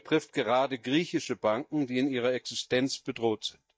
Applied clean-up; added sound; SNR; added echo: neural mask model DeepFilterNet 3.